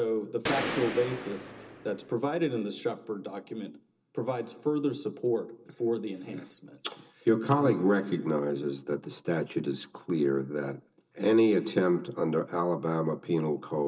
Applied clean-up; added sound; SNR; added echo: none; Gunshot, gunfire; 6 dB; reverberation time 0.2 s.